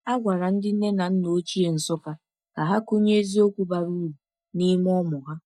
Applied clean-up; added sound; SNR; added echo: neural mask model DeepFilterNet 3.